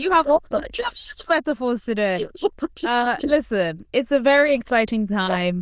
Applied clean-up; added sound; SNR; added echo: neural diffusion model UNIVERSE++.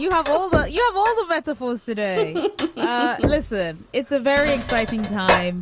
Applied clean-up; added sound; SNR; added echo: none; Knock + Sink (filling or washing); 6 dB; none.